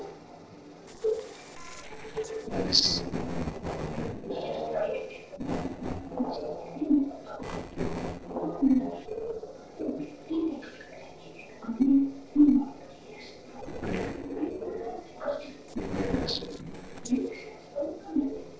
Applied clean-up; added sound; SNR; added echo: neural separator model SepFormer DNS4.